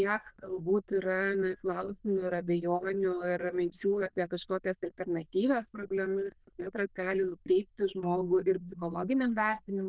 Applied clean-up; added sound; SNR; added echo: neural diffusion model UNIVERSE++.